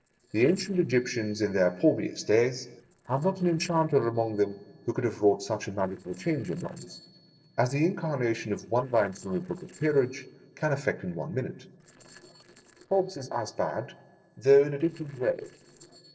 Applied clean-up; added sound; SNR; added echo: neural separator model SepFormer DNS4.